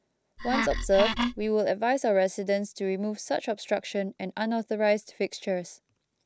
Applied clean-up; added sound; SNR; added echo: none; Wood; 1 dB; none.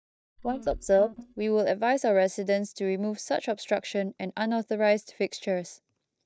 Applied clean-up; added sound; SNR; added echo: neural mask model DeepFilterNet 3.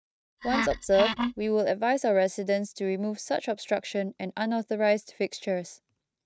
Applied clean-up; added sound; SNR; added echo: neural mask model RNNoise.